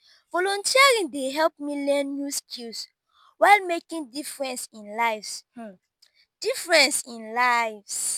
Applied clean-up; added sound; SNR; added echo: none; none; none; none.